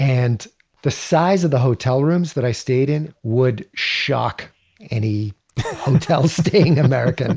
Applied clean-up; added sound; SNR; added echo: none; none; none; none.